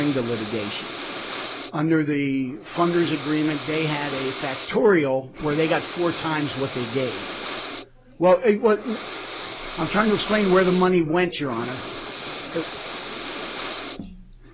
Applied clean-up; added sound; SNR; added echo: none; Breathing; 0 dB; none.